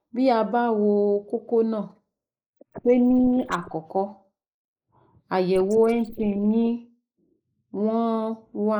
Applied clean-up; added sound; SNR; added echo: neural mask model Resemble Enhance denoiser.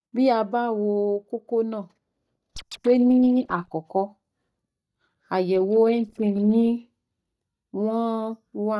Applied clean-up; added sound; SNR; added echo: neural mask model DeepFilterNet 3.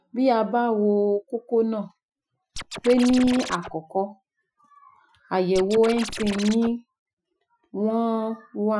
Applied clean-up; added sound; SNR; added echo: classical method Wiener filter.